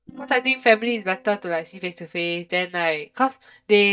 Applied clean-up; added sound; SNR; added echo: neural mask model DeepFilterNet 3.